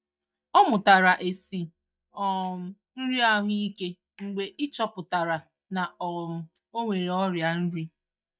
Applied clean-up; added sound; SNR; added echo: neural mask model DeepFilterNet 3.